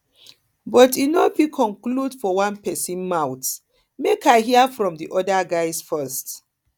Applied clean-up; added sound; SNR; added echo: none; none; none; none.